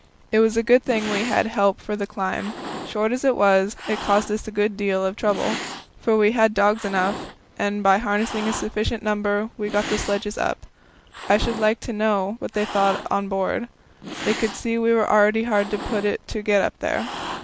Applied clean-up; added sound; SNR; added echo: none; Cat; 13 dB; none.